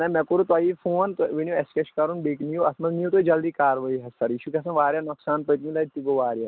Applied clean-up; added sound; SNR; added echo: none; none; none; none.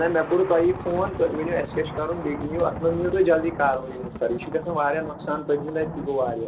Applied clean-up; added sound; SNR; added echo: none; Thunder; 11 dB; reverberation time 0.2 s.